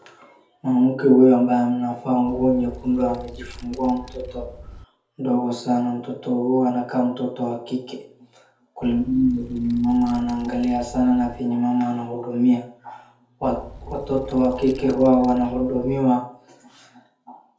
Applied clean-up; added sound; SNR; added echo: none; Wind; 17 dB; reverberation time 0.5 s.